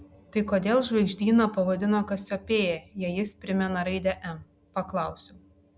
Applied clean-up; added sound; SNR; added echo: none; none; none; none.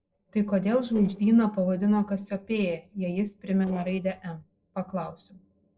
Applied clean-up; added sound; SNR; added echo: neural separator model SepFormer DNS4.